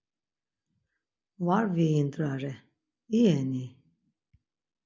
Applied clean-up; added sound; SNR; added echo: none; none; none; none.